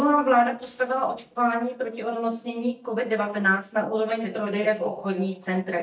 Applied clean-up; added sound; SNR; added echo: neural mask model DeepFilterNet 3.